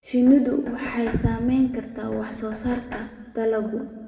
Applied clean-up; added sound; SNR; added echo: none; Knock; 18 dB; reverberation time 1.7 s.